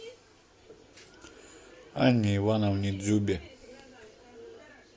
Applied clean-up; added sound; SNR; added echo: none; none; none; none.